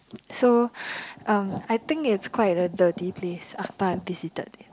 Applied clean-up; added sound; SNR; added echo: none; none; none; none.